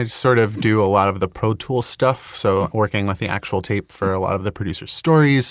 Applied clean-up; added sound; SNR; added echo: neural mask model Resemble Enhance denoiser.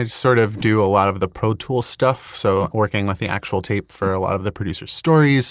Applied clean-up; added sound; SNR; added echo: neural separator model SepFormer DNS4.